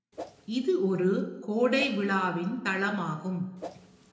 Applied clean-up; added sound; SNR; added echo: none; Whoosh, swoosh, swish; 15 dB; reverberation time 0.8 s.